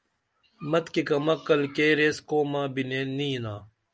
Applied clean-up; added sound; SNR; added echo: none; none; none; none.